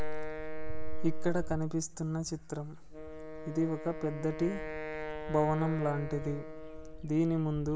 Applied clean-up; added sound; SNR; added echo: none; Wind instrument, woodwind instrument; 12 dB; reverberation time 0.3 s.